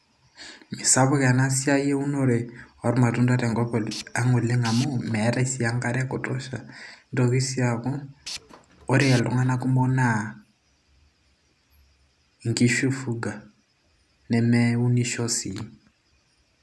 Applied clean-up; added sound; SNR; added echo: none; Tools; 16 dB; none.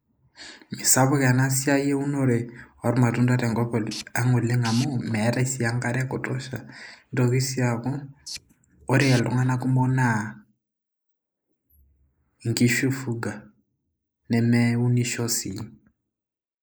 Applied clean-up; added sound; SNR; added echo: neural mask model Resemble Enhance denoiser.